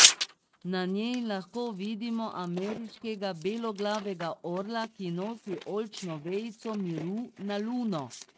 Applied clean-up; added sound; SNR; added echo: neural mask model RNNoise.